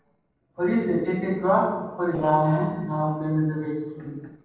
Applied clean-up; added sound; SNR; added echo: neural separator model SepFormer DNS4.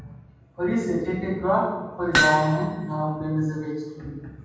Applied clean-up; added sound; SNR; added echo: none; Hammer; 0 dB; reverberation time 1.2 s.